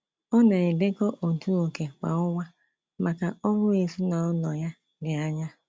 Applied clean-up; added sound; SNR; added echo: none; none; none; none.